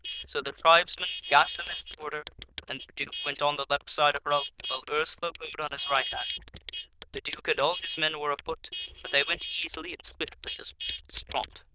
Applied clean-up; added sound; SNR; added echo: neural diffusion model UNIVERSE++.